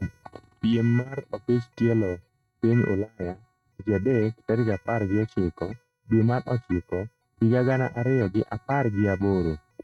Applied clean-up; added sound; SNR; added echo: neural mask model RNNoise.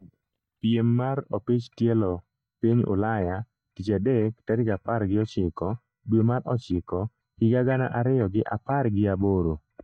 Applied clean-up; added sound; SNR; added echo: neural mask model DeepFilterNet 3.